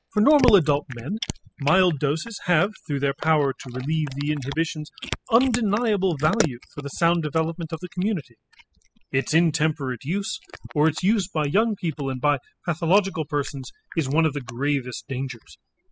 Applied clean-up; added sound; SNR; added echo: classical method spectral subtraction.